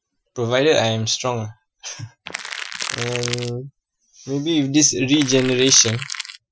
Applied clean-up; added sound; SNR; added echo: classical method Wiener filter.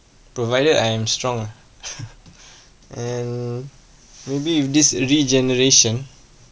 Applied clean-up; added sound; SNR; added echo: none; none; none; none.